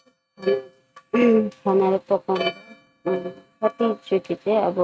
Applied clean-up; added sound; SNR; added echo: neural mask model RNNoise.